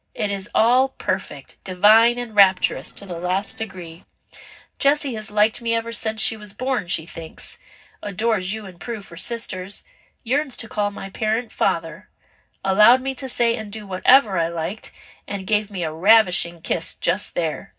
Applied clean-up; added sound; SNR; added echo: neural separator model SepFormer DNS4.